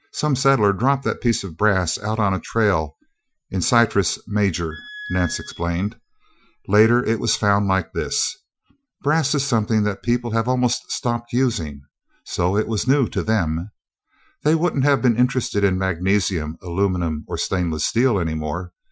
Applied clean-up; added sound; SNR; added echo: classical method Wiener filter.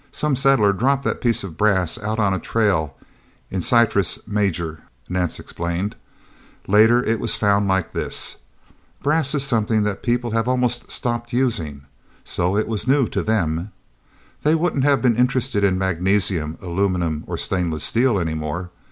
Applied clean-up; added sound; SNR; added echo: none; none; none; none.